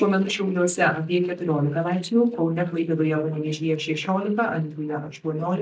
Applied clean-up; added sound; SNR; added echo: neural mask model DeepFilterNet 3.